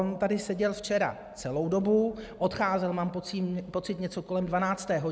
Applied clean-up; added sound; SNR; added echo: none; none; none; none.